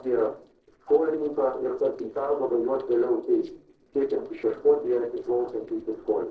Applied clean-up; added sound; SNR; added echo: neural separator model SepFormer DNS4.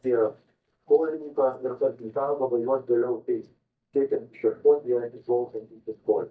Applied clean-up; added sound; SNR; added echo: neural mask model DeepFilterNet 3.